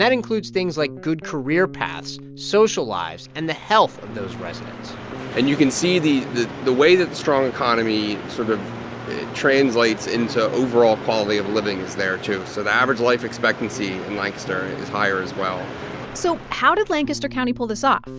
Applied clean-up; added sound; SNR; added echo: none; Guitar; 17 dB; none.